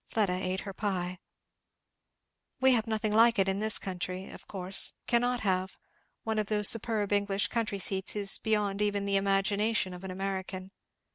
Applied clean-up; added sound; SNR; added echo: none; none; none; none.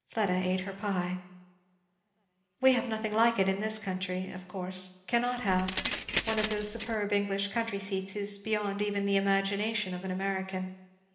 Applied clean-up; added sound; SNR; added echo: none; Keys jangling; 4 dB; reverberation time 1.1 s.